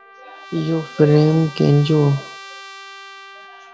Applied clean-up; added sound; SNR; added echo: none; Trumpet; 18 dB; none.